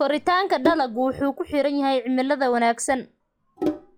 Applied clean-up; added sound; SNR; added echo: classical method log-MMSE.